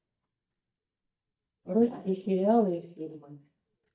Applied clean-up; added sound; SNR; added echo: neural mask model DeepFilterNet 3.